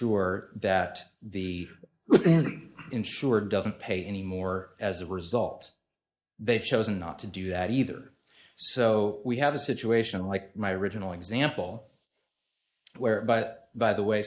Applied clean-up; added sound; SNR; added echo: neural mask model Resemble Enhance denoiser.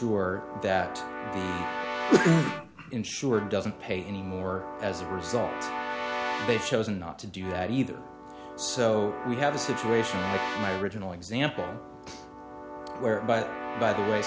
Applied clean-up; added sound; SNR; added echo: none; Keyboard (musical) / Brass instrument; 6 dB; none.